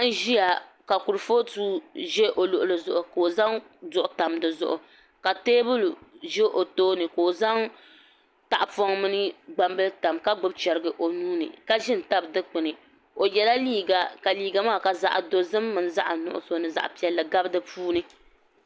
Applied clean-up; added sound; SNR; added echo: none; none; none; none.